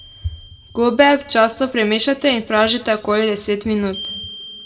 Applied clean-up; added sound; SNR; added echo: none; Glockenspiel; 20 dB; reverberation time 0.9 s.